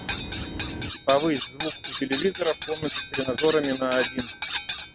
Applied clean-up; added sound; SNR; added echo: none; Cutlery, silverware; -1 dB; none.